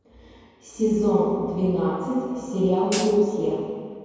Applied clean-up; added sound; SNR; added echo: none; Hi-hat; 12 dB; reverberation time 2.2 s.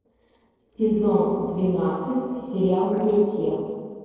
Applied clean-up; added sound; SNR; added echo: neural separator model SepFormer DNS4.